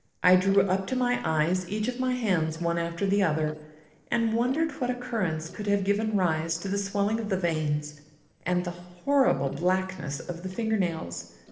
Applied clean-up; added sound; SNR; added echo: neural separator model SepFormer DNS4.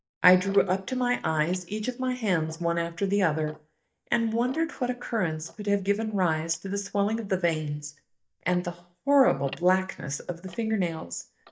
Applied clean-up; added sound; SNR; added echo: neural mask model DeepFilterNet 3.